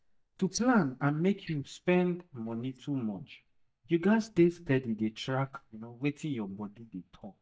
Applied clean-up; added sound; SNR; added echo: neural mask model DeepFilterNet 3.